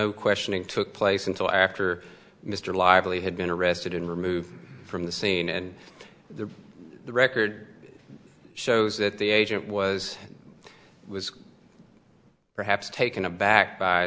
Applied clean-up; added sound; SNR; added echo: none; none; none; none.